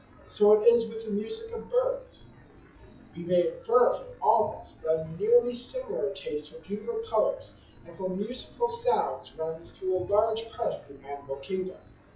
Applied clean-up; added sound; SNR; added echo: classical method WPE with log-MMSE.